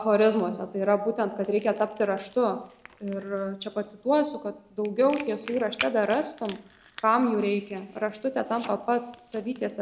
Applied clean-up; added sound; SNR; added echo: none; Crackle; 19 dB; none.